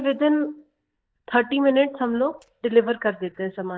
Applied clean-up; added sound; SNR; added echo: neural mask model DeepFilterNet 3.